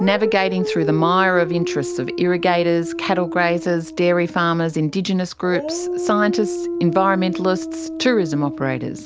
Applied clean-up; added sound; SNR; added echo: none; Dog; 7 dB; none.